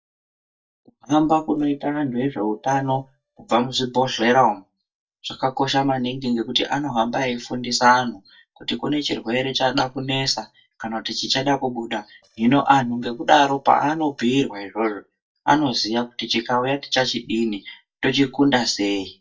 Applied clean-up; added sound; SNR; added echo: neural mask model DeepFilterNet 3.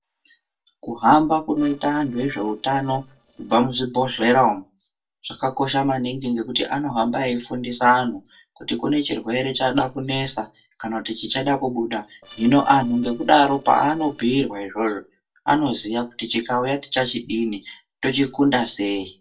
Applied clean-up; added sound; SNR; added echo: neural separator model SepFormer DNS4.